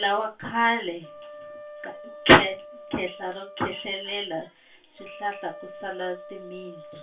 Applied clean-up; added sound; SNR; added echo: none; Wind instrument, woodwind instrument; 17 dB; reverberation time 0.2 s.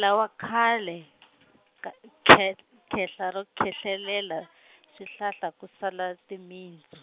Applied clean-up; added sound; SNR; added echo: none; none; none; none.